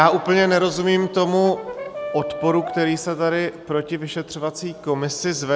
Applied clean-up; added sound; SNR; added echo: none; Brass instrument; 11 dB; none.